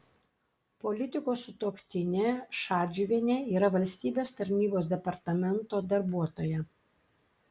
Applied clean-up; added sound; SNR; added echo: none; none; none; none.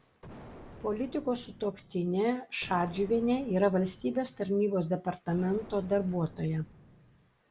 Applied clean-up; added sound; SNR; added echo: none; Explosion; 19 dB; none.